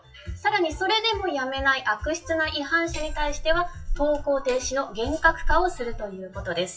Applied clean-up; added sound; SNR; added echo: classical method WPE with log-MMSE.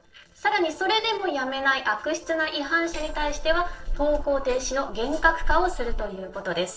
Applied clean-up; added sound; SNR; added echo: neural separator model SepFormer DNS4.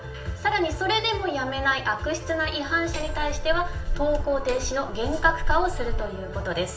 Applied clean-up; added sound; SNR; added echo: none; Hammer; 2 dB; reverberation time 0.4 s.